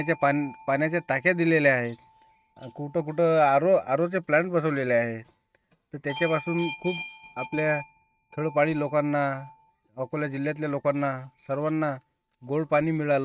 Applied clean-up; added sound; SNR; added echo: neural mask model RNNoise.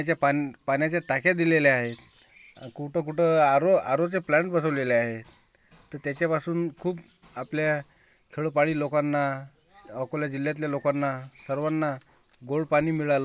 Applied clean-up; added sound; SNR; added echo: none; none; none; none.